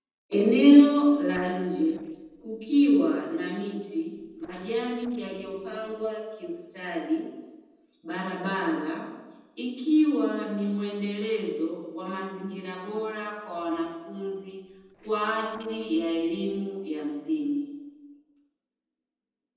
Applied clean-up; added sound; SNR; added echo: neural separator model SepFormer DNS4.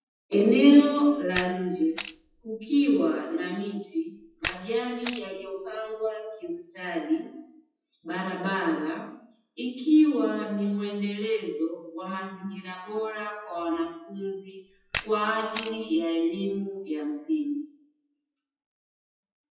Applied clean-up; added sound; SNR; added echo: classical method WPE with log-MMSE.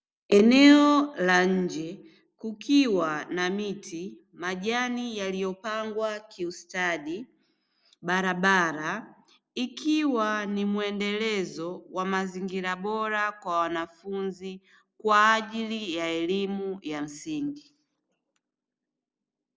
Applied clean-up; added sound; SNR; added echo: none; none; none; none.